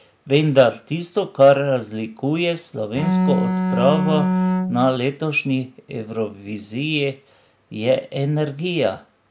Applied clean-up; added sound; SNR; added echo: none; Bowed string instrument; -1 dB; none.